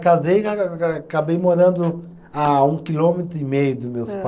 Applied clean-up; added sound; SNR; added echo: neural separator model SepFormer DNS4.